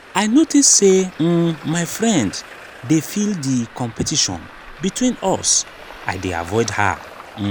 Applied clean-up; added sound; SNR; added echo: none; Traffic noise, roadway noise; 19 dB; none.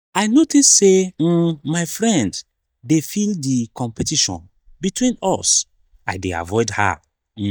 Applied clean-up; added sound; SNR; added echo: neural mask model DeepFilterNet 3.